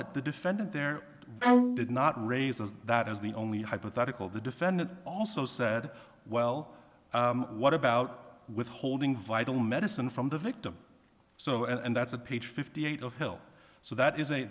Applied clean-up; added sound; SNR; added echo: none; Bowed string instrument; -4 dB; none.